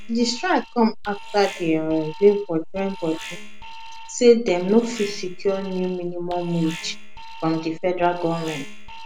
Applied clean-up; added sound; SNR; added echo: none; Alarm; 11 dB; none.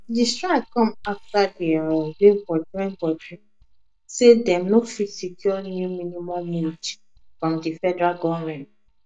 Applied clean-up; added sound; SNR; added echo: neural mask model DeepFilterNet 3.